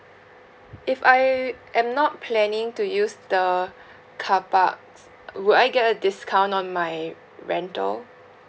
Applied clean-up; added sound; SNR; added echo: none; none; none; none.